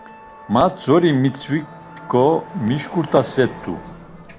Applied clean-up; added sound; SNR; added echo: none; Car passing by + Musical instrument; 18 dB; none.